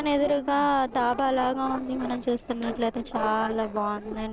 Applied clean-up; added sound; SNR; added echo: neural separator model SepFormer DNS4.